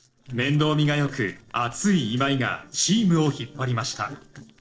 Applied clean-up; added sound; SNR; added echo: neural separator model SepFormer DNS4.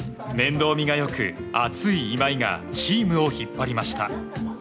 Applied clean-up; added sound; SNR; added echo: none; none; none; none.